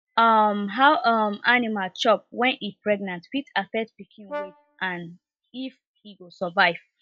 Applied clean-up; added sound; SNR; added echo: classical method log-MMSE.